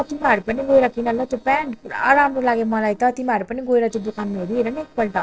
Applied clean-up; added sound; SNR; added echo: neural separator model SepFormer DNS4.